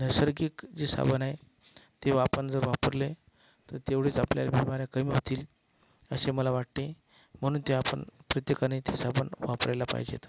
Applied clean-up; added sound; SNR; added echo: none; none; none; none.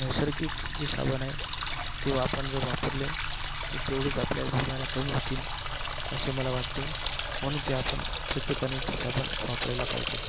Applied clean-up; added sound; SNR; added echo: none; Water tap, faucet; 0 dB; none.